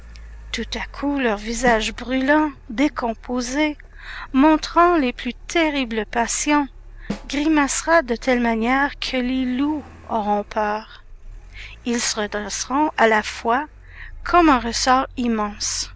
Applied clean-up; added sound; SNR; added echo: none; Car + Snare drum; 16 dB; none.